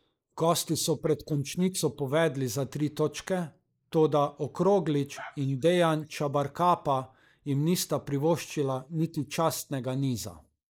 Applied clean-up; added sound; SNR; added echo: neural mask model Resemble Enhance denoiser.